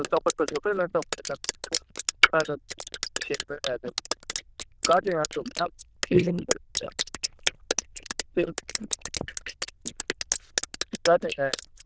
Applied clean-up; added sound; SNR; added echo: neural diffusion model UNIVERSE++.